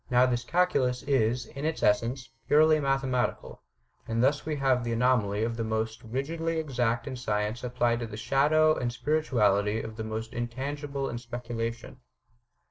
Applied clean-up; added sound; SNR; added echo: neural separator model SepFormer DNS4.